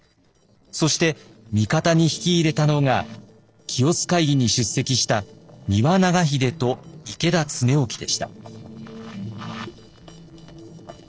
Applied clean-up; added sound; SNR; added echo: neural separator model SepFormer DNS4.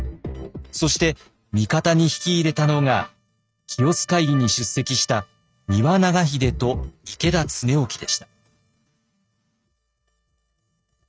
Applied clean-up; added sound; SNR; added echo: neural mask model RNNoise.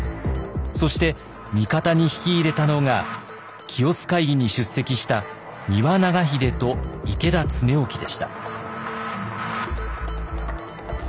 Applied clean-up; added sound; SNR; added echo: none; none; none; none.